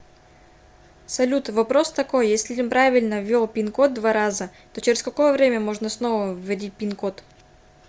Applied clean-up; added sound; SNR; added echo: none; none; none; none.